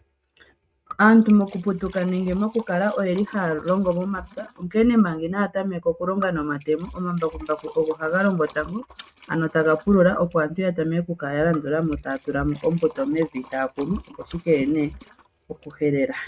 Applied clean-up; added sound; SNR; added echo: neural mask model RNNoise.